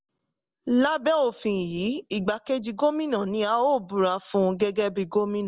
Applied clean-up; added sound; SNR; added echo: none; none; none; none.